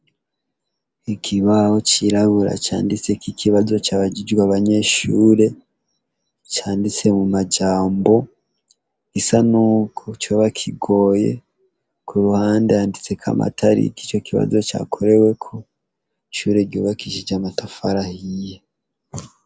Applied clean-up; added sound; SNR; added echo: none; none; none; none.